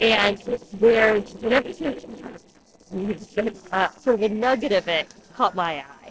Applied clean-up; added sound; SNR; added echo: neural separator model SepFormer DNS4.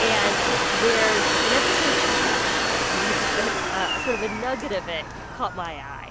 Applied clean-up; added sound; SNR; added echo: none; Domestic sounds, home sounds; -5 dB; none.